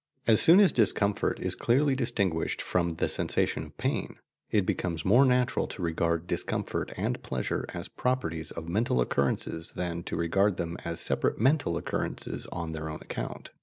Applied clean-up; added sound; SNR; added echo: none; none; none; none.